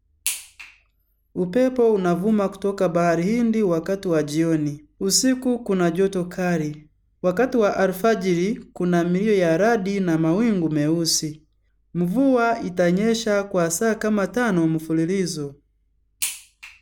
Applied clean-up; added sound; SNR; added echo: none; none; none; none.